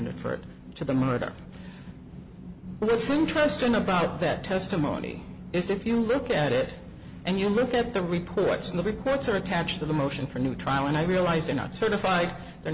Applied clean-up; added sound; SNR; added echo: none; none; none; none.